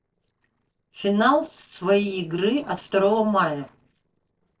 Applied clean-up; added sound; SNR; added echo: neural separator model SepFormer DNS4.